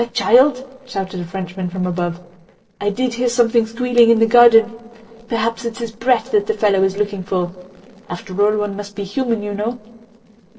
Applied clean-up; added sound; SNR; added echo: neural separator model SepFormer DNS4.